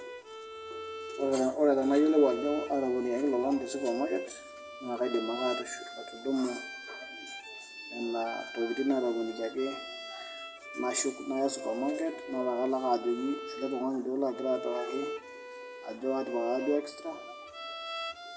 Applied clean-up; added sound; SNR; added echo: none; Bowed string instrument; 10 dB; reverberation time 0.7 s.